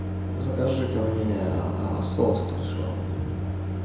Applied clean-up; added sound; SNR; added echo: none; Microwave oven; 0 dB; reverberation time 0.9 s.